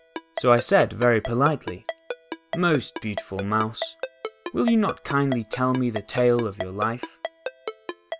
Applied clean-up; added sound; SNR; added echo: none; Ringtone; 11 dB; none.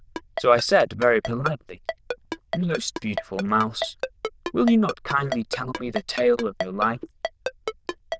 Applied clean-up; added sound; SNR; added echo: neural diffusion model UNIVERSE++.